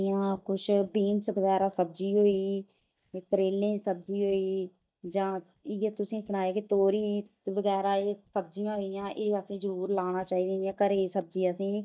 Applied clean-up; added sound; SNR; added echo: neural mask model DeepFilterNet 3.